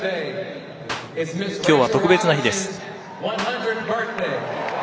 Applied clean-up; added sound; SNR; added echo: none; Clapping; 11 dB; none.